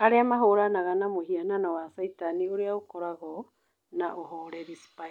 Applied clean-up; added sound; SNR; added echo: none; none; none; none.